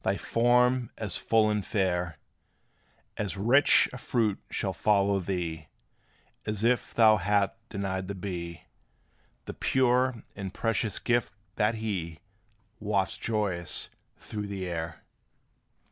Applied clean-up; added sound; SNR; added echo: none; none; none; none.